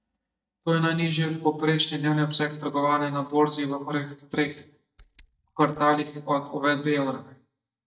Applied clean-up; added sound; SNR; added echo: neural mask model DeepFilterNet 3.